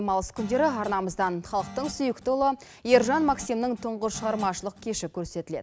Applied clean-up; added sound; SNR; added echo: none; Guitar; 17 dB; none.